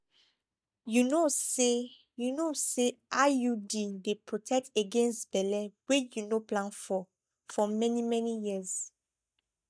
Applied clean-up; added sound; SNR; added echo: neural mask model DeepFilterNet 3.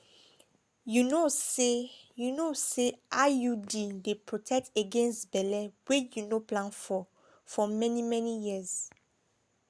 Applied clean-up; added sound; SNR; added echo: none; none; none; none.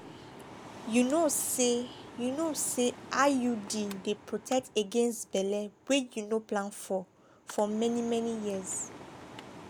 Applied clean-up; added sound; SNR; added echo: none; Mechanical fan; 17 dB; none.